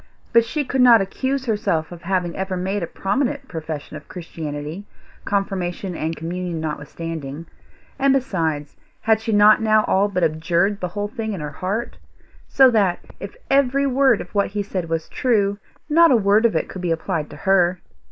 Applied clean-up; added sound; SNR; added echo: neural mask model Resemble Enhance denoiser.